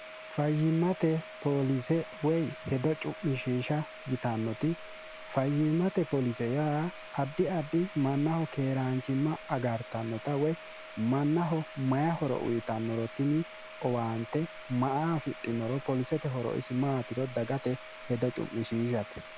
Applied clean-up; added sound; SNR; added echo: none; Domestic sounds, home sounds; 15 dB; none.